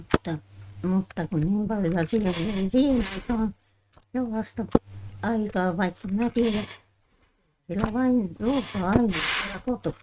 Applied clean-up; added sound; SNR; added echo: neural mask model RNNoise.